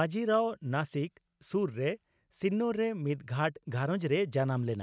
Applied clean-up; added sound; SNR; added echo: none; none; none; none.